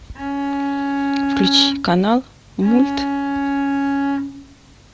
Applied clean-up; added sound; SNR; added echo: none; Bowed string instrument; -1 dB; none.